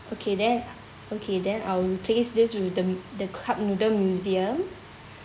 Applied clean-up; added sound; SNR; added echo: none; none; none; none.